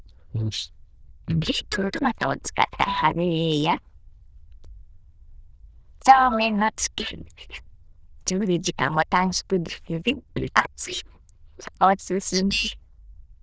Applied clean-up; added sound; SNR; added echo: neural diffusion model UNIVERSE++.